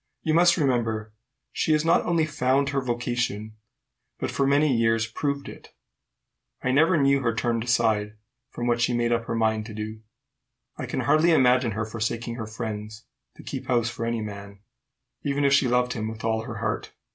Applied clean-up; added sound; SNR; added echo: none; none; none; none.